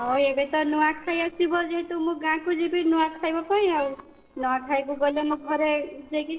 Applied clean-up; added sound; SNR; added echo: neural separator model SepFormer DNS4.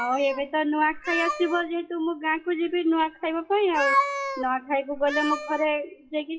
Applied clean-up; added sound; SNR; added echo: classical method WPE with log-MMSE.